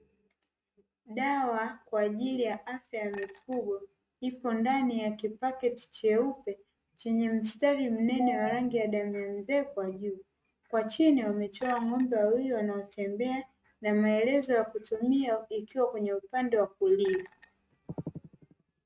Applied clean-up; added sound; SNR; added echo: neural mask model RNNoise.